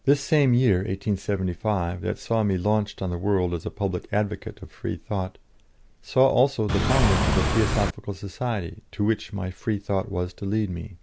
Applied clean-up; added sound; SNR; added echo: none; Engine / Car; -2 dB; none.